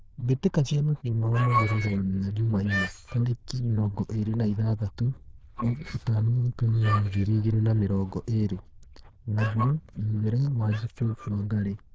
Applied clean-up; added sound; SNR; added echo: neural diffusion model UNIVERSE++.